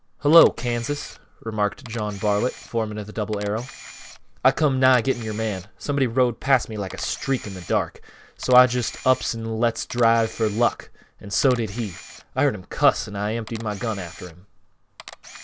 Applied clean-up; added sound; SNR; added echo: none; Camera; 20 dB; none.